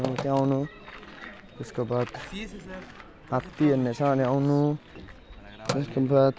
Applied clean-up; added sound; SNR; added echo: none; Telephone; 13 dB; none.